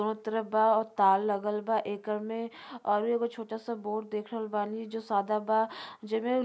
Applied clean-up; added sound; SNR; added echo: none; none; none; none.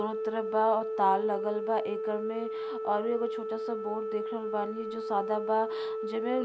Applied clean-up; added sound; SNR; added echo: none; Organ; 3 dB; none.